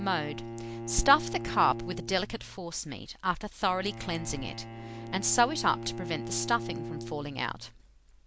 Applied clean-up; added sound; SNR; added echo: none; Bowed string instrument; 9 dB; none.